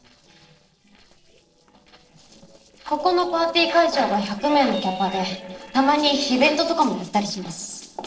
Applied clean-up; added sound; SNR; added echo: neural separator model SepFormer DNS4.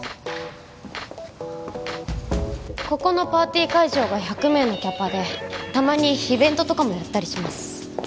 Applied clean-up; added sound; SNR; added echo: none; none; none; none.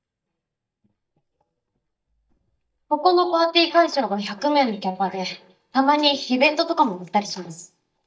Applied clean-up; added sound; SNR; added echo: neural mask model DeepFilterNet 3.